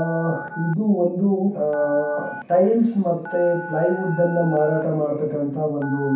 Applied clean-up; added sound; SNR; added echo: none; Telephone; 14 dB; reverberation time 0.6 s.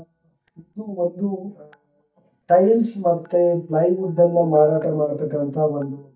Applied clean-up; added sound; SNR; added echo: neural mask model DeepFilterNet 3.